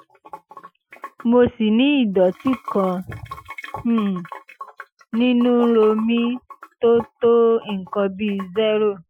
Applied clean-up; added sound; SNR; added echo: classical method Wiener filter.